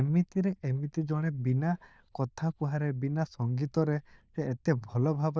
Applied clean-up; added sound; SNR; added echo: neural diffusion model UNIVERSE++.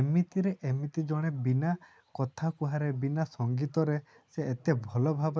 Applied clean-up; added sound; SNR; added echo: neural mask model Resemble Enhance denoiser.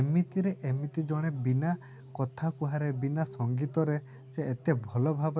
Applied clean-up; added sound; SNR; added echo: none; Organ; 19 dB; none.